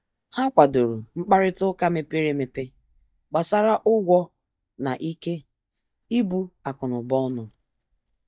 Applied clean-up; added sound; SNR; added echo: neural mask model DeepFilterNet 3.